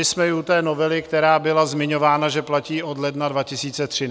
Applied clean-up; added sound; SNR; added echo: none; none; none; none.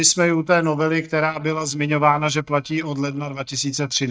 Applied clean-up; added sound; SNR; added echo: neural mask model DeepFilterNet 3.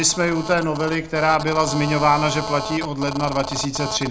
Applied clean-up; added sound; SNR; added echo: none; Telephone; 9 dB; reverberation time 0.3 s.